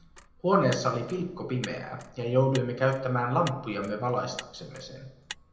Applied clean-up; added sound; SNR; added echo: none; Motor vehicle (road); 18 dB; reverberation time 0.8 s.